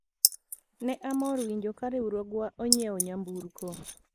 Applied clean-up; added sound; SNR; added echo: neural mask model Resemble Enhance denoiser.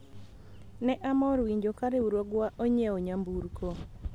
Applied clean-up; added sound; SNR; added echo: none; none; none; none.